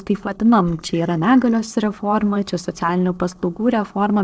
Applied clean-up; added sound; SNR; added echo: neural separator model SepFormer DNS4.